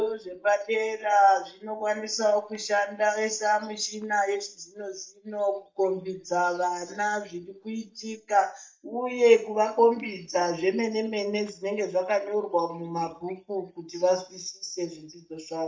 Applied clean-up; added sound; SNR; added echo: neural mask model DeepFilterNet 3.